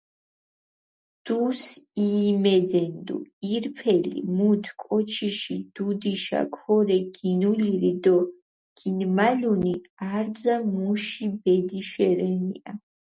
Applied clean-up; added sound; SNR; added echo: none; none; none; none.